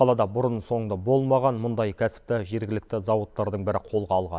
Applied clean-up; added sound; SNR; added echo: none; none; none; none.